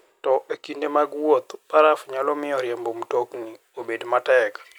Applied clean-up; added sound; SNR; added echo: none; none; none; none.